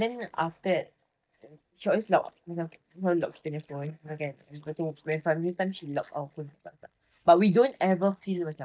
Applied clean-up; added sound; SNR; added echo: neural mask model DeepFilterNet 3.